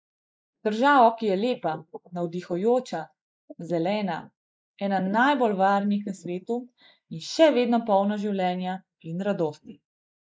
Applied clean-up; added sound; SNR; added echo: neural mask model Resemble Enhance denoiser.